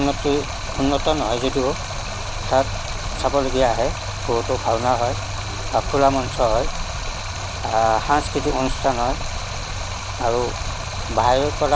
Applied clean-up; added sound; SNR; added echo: none; Stream; 4 dB; none.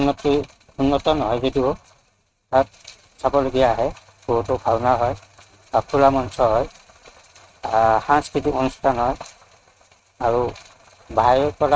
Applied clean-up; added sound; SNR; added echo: neural mask model RNNoise.